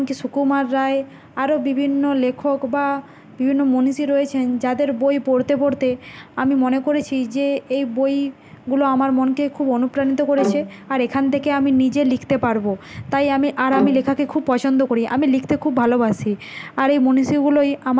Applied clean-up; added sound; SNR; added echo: none; Bowed string instrument; 7 dB; none.